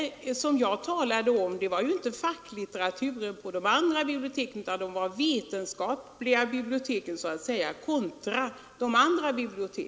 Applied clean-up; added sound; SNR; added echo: none; none; none; none.